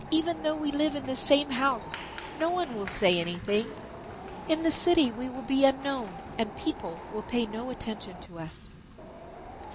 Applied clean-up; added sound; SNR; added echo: none; Wind + Applause; 12 dB; none.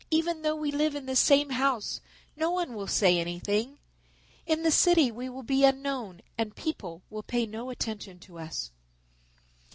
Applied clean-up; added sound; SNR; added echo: none; none; none; none.